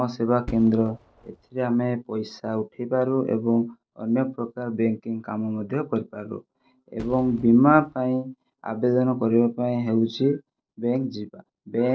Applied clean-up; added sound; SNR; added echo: neural separator model SepFormer DNS4.